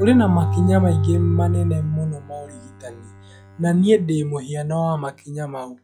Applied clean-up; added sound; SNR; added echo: classical method log-MMSE.